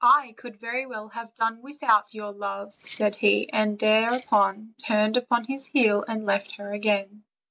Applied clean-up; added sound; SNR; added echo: none; Keys jangling; 3 dB; none.